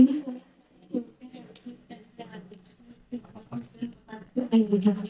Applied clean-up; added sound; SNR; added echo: neural mask model DeepFilterNet 3.